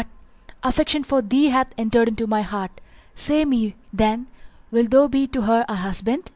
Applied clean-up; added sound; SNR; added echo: none; none; none; none.